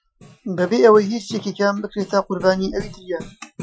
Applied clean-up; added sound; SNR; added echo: classical method Wiener filter.